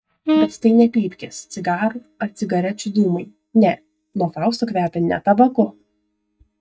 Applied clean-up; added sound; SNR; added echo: neural mask model DeepFilterNet 3.